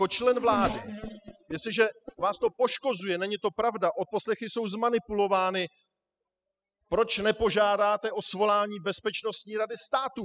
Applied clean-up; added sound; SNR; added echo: classical method spectral subtraction.